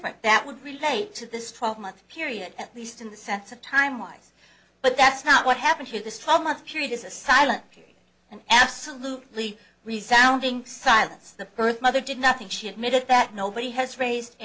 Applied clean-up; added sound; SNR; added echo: none; none; none; none.